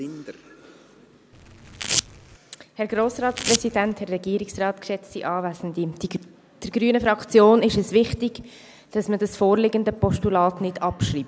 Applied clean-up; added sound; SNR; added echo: none; Domestic sounds, home sounds; 6 dB; none.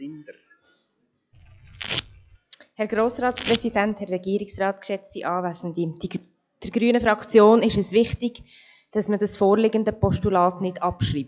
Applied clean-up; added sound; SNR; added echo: classical method log-MMSE.